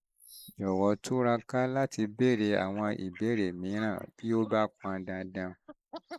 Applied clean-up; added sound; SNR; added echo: neural mask model Resemble Enhance denoiser.